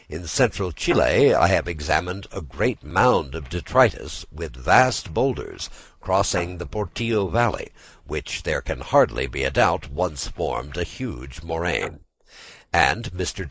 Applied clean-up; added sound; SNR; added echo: neural mask model Resemble Enhance denoiser.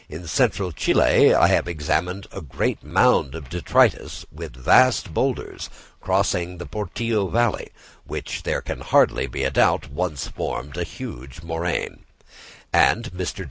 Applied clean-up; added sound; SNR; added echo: none; none; none; none.